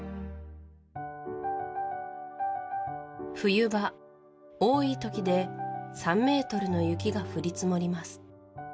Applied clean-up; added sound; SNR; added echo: none; none; none; none.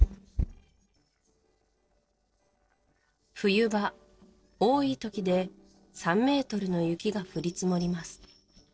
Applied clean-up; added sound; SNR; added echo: neural separator model SepFormer DNS4.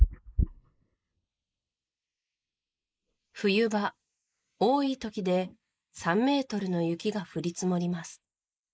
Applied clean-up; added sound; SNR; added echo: neural mask model Resemble Enhance denoiser.